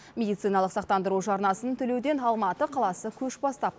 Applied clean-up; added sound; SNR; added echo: none; none; none; none.